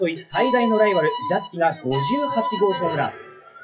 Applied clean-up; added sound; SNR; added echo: classical method WPE with log-MMSE.